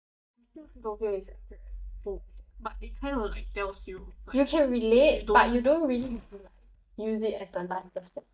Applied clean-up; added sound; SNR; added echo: neural mask model DeepFilterNet 3.